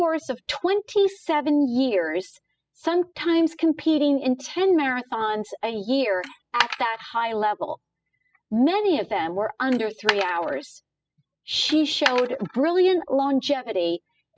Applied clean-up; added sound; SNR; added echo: classical method spectral subtraction.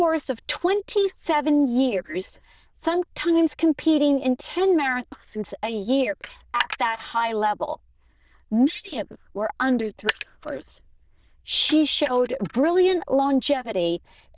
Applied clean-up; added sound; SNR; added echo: neural diffusion model UNIVERSE++.